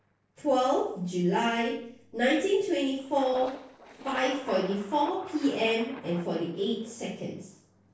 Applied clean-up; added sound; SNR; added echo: neural separator model SepFormer DNS4.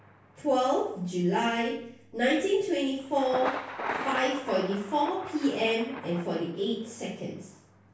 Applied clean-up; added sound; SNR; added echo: none; Thunder; 11 dB; reverberation time 0.6 s.